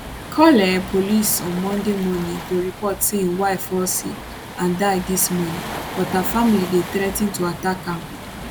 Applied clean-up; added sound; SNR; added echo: none; Waves, surf; 11 dB; none.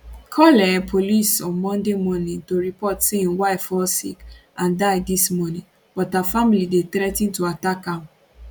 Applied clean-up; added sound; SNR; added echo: none; none; none; none.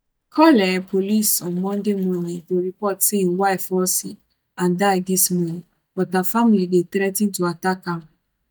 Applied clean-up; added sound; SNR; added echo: neural mask model DeepFilterNet 3.